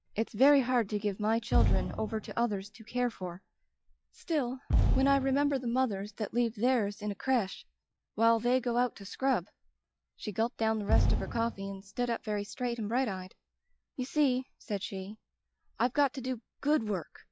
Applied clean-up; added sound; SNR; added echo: classical method log-MMSE.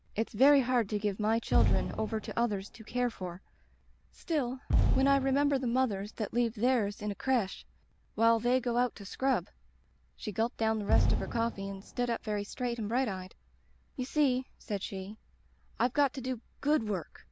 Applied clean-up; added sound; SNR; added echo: none; Fireworks; 2 dB; none.